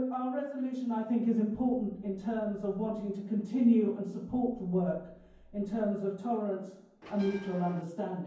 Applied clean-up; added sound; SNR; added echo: none; Bell; 17 dB; reverberation time 0.9 s.